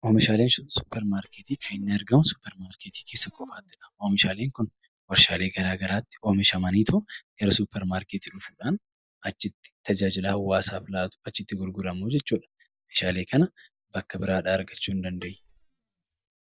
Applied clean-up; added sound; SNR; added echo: neural mask model DeepFilterNet 3.